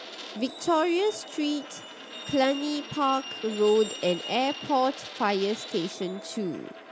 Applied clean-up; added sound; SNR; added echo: none; Truck + Coin (dropping); 12 dB; none.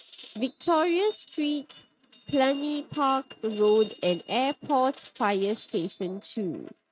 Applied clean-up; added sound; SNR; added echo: neural mask model RNNoise.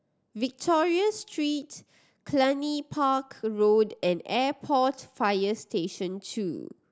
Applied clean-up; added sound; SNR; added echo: none; none; none; none.